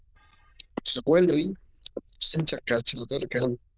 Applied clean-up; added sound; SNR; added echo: neural diffusion model UNIVERSE++.